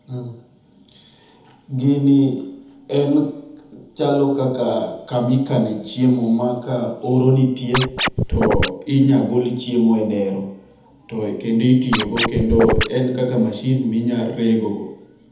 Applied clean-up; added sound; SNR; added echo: none; Scratching (performance technique); 0 dB; reverberation time 1.0 s.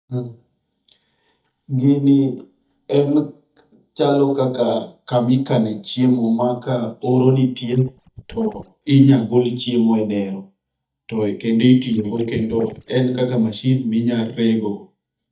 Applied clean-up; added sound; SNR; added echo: neural mask model DeepFilterNet 3.